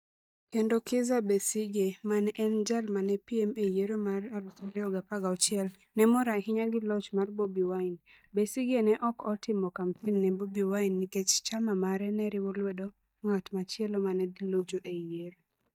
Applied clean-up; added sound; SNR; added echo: neural mask model DeepFilterNet 3.